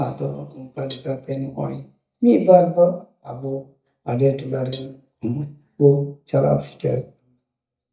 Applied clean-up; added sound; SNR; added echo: neural mask model DeepFilterNet 3.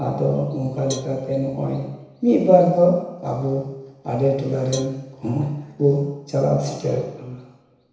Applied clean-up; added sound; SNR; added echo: none; Cowbell; 20 dB; reverberation time 1.0 s.